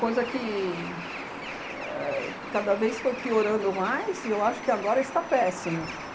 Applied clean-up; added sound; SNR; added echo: none; Bird; 9 dB; none.